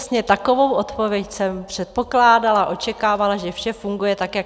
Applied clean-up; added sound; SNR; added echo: none; none; none; none.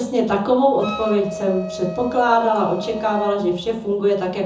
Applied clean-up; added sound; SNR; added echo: none; Wind instrument, woodwind instrument; 12 dB; reverberation time 0.5 s.